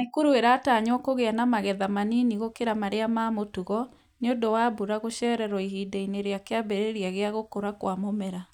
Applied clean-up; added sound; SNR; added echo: none; none; none; none.